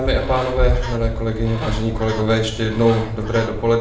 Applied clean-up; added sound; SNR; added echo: none; Bird; 11 dB; reverberation time 0.5 s.